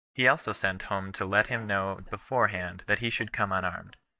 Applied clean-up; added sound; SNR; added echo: neural mask model DeepFilterNet 3.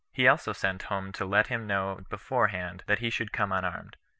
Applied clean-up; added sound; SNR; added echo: none; none; none; none.